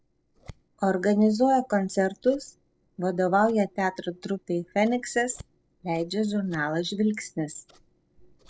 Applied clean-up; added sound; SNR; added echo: neural separator model SepFormer DNS4.